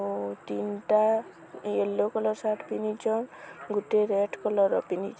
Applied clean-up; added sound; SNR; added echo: none; none; none; none.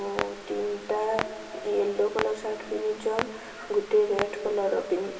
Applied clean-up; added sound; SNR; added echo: none; Clock; 10 dB; reverberation time 2.2 s.